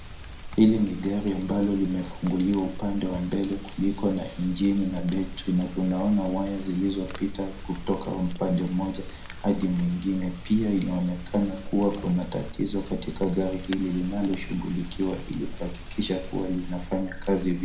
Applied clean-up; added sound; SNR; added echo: none; Rain; 10 dB; reverberation time 0.4 s.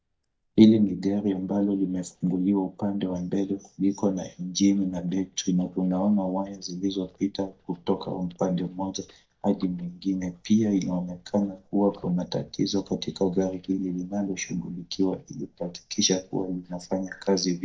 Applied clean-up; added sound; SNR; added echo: neural mask model DeepFilterNet 3.